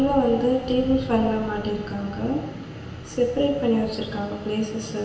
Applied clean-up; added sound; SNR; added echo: none; none; none; reverberation time 1.5 s.